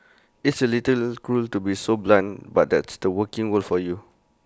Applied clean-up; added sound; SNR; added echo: none; none; none; none.